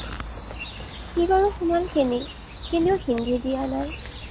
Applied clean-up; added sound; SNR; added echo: none; Chirp, tweet; 9 dB; none.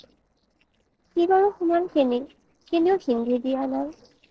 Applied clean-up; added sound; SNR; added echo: neural separator model SepFormer DNS4.